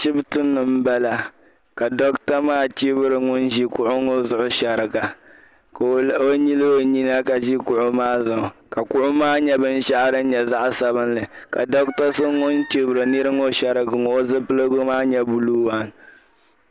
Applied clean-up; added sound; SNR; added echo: none; Chicken, rooster; 20 dB; none.